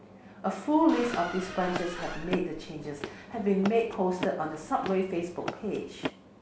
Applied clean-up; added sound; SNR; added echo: none; Squeak + Run; 9 dB; none.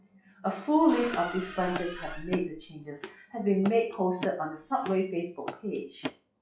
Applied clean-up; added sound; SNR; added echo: classical method log-MMSE.